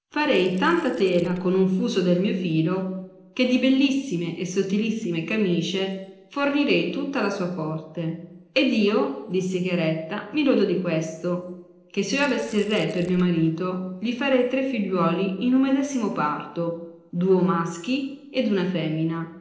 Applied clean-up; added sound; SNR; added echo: neural separator model SepFormer DNS4.